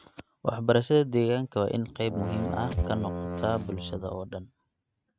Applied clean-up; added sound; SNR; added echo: neural mask model RNNoise.